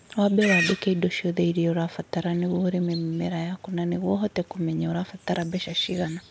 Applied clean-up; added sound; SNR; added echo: none; Livestock, farm animals, working animals; 11 dB; none.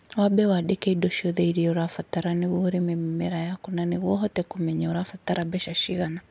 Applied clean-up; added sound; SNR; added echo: none; none; none; none.